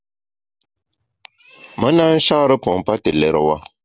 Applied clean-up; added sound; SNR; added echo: none; none; none; none.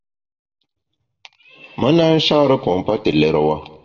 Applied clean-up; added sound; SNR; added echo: none; none; none; reverberation time 1.0 s.